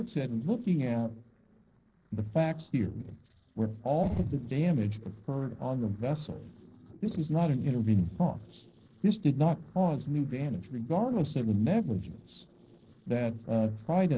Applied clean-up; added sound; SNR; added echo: neural separator model SepFormer DNS4.